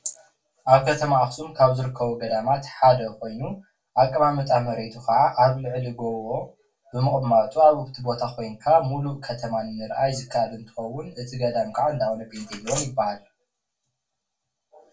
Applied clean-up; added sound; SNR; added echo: none; none; none; reverberation time 0.2 s.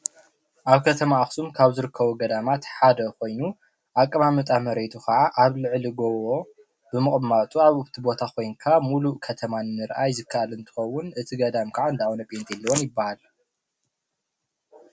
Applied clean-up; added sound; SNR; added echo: none; none; none; none.